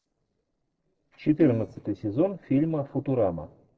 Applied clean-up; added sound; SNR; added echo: neural separator model SepFormer DNS4.